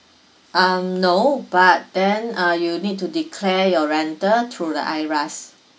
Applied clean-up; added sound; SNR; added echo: none; none; none; none.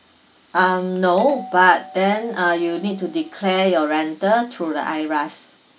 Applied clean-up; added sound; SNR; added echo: none; Doorbell + Dishes, pots, and pans; 18 dB; none.